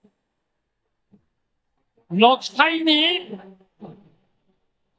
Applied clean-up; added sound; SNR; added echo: neural mask model DeepFilterNet 3.